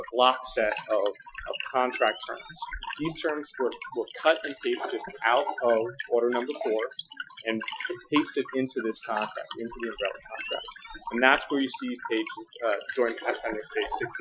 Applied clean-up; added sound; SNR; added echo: classical method Wiener filter.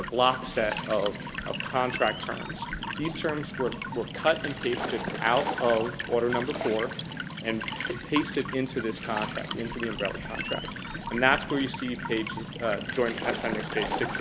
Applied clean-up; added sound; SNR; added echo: none; Walk, footsteps / Stream / Trickle, dribble / Chirp, tweet; 5 dB; none.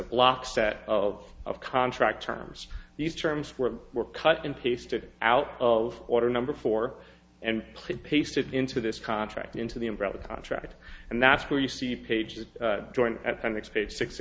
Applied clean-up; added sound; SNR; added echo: none; none; none; none.